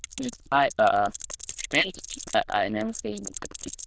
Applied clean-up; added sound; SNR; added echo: neural diffusion model UNIVERSE++.